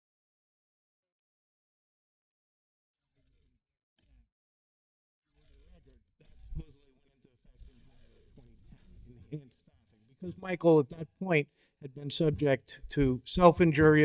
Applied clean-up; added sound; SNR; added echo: neural mask model DeepFilterNet 3.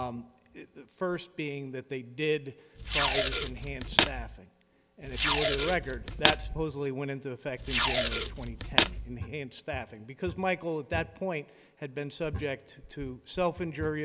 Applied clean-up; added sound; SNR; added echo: none; Packing tape, duct tape; -4 dB; none.